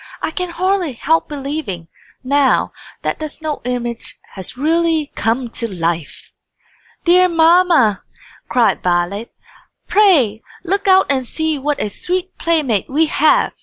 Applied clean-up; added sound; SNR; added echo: none; none; none; none.